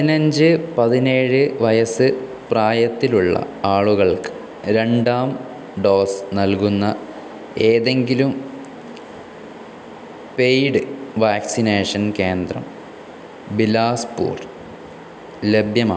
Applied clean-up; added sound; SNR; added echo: none; none; none; none.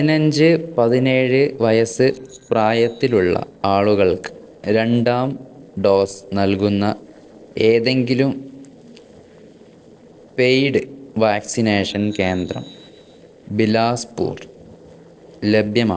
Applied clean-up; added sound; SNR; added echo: neural separator model SepFormer DNS4.